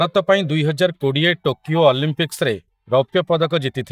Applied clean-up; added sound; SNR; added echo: neural mask model DeepFilterNet 3.